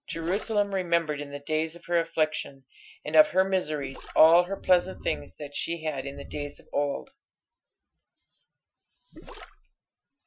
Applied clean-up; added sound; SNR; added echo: classical method Wiener filter.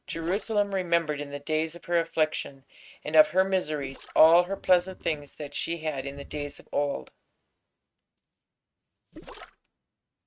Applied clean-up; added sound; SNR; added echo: neural mask model RNNoise.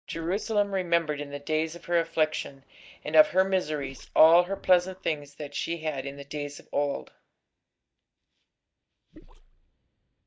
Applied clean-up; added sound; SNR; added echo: neural mask model DeepFilterNet 3.